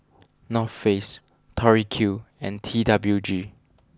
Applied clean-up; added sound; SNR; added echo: none; none; none; none.